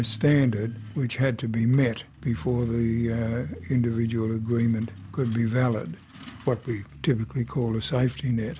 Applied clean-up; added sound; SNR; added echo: none; Truck; 16 dB; none.